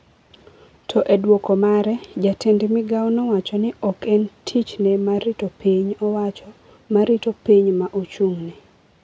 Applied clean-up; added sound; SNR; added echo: none; none; none; none.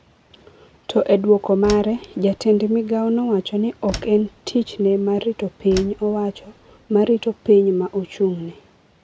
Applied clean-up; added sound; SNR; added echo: none; Slam; 17 dB; none.